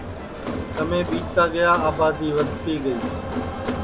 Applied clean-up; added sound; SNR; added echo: none; Crowd; 5 dB; none.